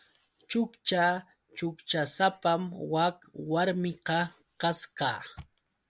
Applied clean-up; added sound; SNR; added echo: none; none; none; none.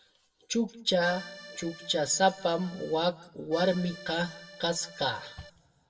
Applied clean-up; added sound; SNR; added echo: none; Accordion; 16 dB; reverberation time 1.1 s.